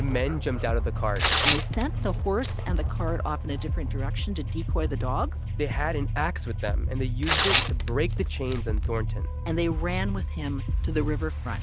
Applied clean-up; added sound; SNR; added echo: none; Tearing; 0 dB; none.